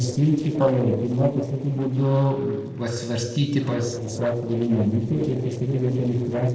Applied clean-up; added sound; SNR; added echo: neural separator model SepFormer DNS4.